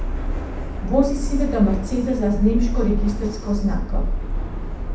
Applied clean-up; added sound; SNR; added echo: none; Subway, metro, underground; 0 dB; reverberation time 0.7 s.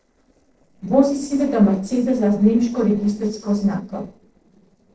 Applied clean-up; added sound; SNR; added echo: neural separator model SepFormer DNS4.